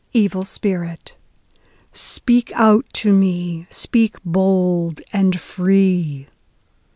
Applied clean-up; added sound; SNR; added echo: none; none; none; none.